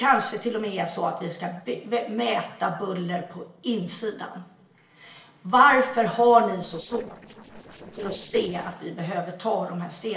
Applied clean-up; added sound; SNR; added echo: neural separator model SepFormer DNS4.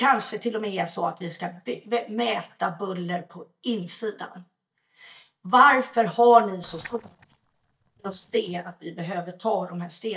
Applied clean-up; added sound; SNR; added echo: neural mask model DeepFilterNet 3.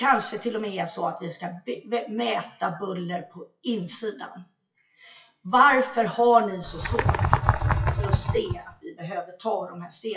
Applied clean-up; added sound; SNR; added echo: classical method WPE with log-MMSE.